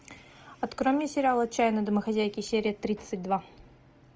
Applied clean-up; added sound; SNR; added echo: none; none; none; none.